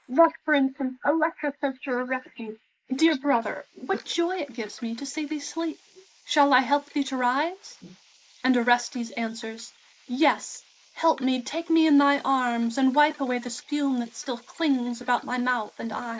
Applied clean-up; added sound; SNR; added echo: neural mask model Resemble Enhance denoiser.